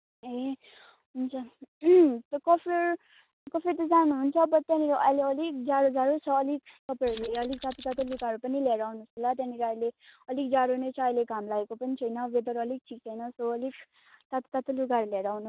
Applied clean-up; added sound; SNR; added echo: neural mask model RNNoise.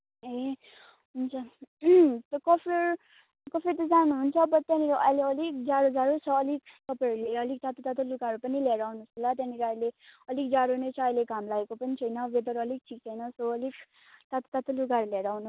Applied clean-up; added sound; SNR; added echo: none; none; none; none.